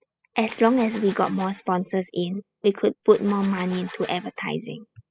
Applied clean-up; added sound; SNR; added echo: classical method spectral subtraction.